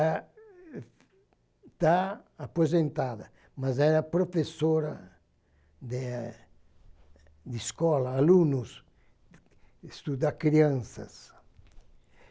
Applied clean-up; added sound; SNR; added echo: none; none; none; none.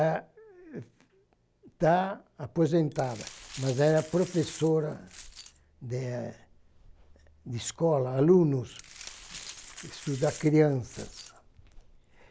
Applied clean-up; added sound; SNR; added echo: none; Glass; 17 dB; none.